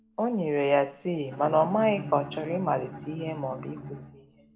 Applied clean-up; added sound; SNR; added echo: none; Bowed string instrument; 13 dB; reverberation time 1.6 s.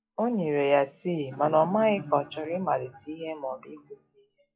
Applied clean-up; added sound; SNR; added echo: classical method WPE with log-MMSE.